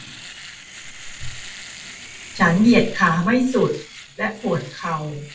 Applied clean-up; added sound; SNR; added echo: none; Domestic sounds, home sounds; 17 dB; reverberation time 0.3 s.